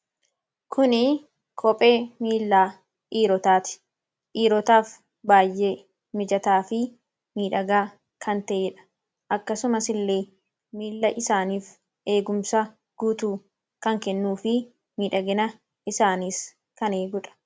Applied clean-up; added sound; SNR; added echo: none; none; none; none.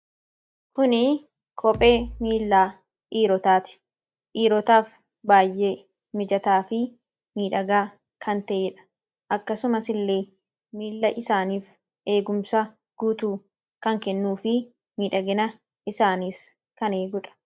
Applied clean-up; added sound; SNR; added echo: neural mask model DeepFilterNet 3.